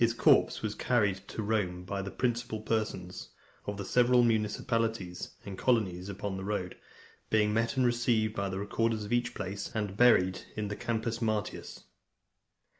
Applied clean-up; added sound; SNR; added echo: none; none; none; none.